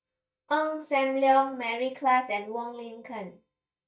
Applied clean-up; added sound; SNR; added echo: neural mask model DeepFilterNet 3.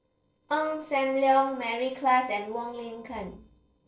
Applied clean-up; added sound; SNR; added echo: neural separator model SepFormer DNS4.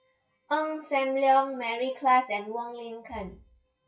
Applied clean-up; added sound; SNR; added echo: classical method WPE with log-MMSE.